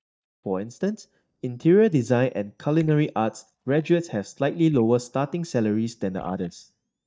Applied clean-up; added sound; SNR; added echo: neural mask model DeepFilterNet 3.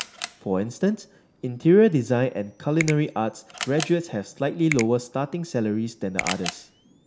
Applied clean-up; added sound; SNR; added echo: none; Camera + Finger snapping; 13 dB; none.